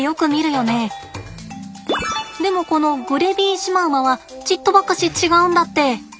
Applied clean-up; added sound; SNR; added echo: none; none; none; none.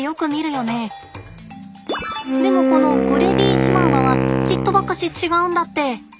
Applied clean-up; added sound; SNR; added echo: none; Wind instrument, woodwind instrument; -4 dB; none.